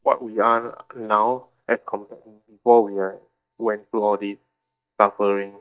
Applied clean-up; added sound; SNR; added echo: neural mask model DeepFilterNet 3.